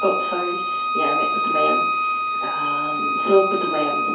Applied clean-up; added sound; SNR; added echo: none; Bowed string instrument; -2 dB; reverberation time 2.4 s.